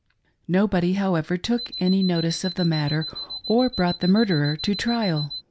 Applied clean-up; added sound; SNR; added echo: none; Alarm; 11 dB; none.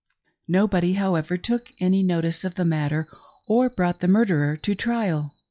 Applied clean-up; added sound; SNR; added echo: classical method log-MMSE.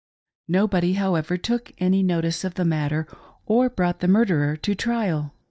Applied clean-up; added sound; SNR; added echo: neural mask model DeepFilterNet 3.